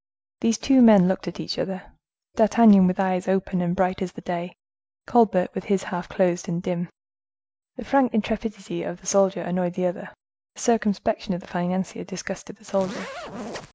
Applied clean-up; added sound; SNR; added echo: none; Zipper (clothing); 12 dB; none.